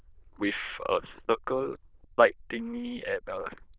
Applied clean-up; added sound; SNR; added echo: neural diffusion model UNIVERSE++.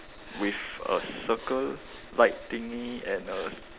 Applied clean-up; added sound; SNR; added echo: none; Writing + Gunshot, gunfire; 15 dB; none.